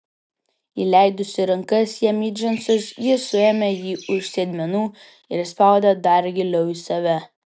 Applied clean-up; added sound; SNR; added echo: neural mask model RNNoise.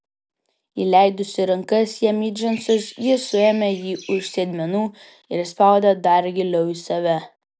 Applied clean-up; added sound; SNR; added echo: none; Chirp, tweet; 19 dB; none.